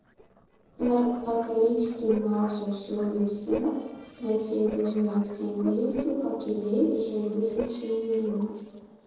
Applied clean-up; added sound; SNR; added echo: neural separator model SepFormer DNS4.